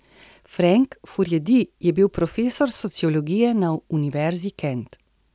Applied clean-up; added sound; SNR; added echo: none; none; none; none.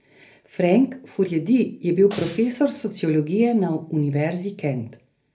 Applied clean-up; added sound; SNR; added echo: none; Snare drum; 18 dB; reverberation time 0.3 s.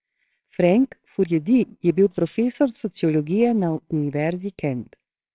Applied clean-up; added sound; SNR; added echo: neural separator model SepFormer WHAMR!.